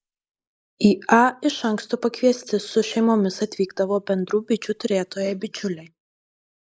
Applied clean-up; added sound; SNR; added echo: neural mask model Resemble Enhance denoiser.